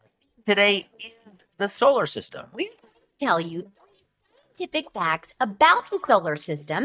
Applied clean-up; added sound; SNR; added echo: neural mask model DeepFilterNet 3.